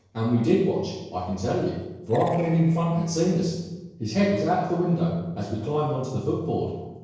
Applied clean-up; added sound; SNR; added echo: neural separator model SepFormer DNS4.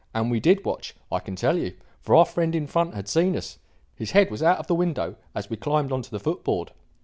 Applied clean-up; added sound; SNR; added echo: none; none; none; none.